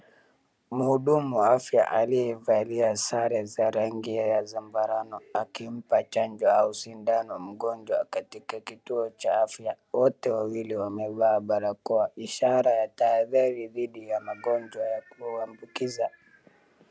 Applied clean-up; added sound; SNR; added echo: none; none; none; none.